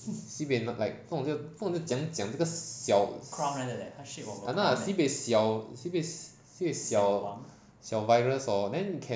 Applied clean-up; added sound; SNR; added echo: none; none; none; none.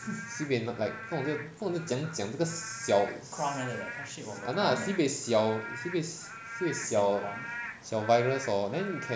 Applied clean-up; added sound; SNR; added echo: none; Rain / Frog; 12 dB; none.